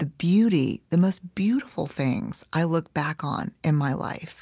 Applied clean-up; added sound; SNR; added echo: none; none; none; none.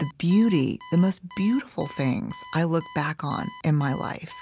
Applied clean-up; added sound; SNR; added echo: none; Alarm; 20 dB; none.